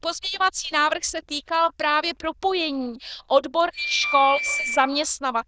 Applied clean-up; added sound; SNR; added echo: neural diffusion model UNIVERSE++.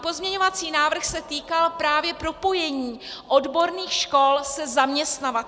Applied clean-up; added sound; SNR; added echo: none; none; none; none.